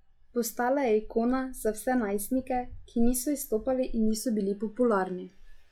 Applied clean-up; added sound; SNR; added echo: classical method log-MMSE.